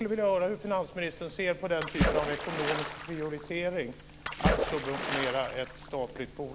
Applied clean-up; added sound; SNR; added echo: none; Splash, splatter; 1 dB; none.